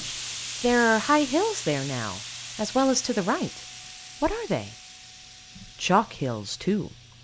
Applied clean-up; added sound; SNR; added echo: none; Explosion; 12 dB; none.